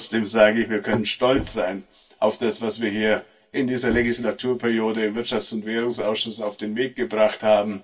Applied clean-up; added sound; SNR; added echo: none; Knock; 18 dB; reverberation time 0.1 s.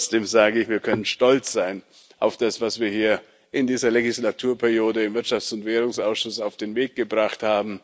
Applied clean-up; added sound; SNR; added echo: none; none; none; none.